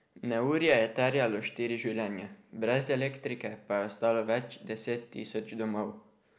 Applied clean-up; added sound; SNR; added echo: none; none; none; none.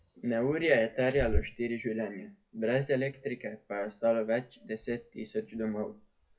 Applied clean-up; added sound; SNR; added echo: classical method WPE with log-MMSE.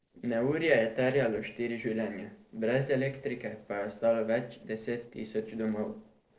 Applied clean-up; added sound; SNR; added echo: neural separator model SepFormer DNS4.